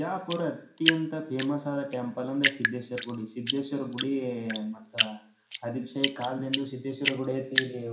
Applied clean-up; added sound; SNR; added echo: none; Drip; 1 dB; reverberation time 0.5 s.